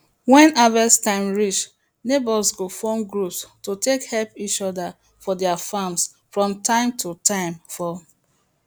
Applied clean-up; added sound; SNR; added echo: none; none; none; none.